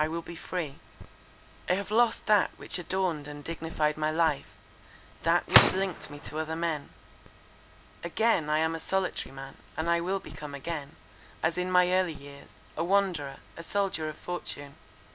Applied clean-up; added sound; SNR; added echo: none; Gunshot, gunfire; 1 dB; none.